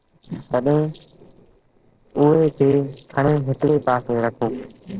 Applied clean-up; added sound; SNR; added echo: neural separator model SepFormer DNS4.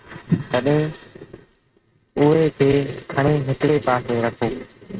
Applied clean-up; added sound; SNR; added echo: neural mask model RNNoise.